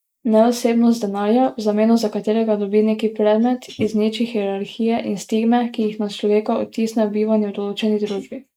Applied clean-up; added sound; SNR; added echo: neural mask model Resemble Enhance denoiser.